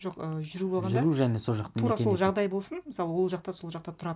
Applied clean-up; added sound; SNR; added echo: none; none; none; none.